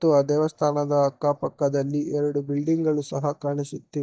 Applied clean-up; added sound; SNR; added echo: neural mask model DeepFilterNet 3.